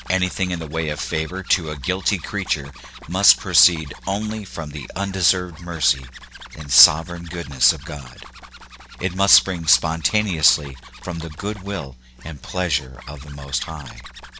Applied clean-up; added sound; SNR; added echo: none; Zipper (clothing); 19 dB; none.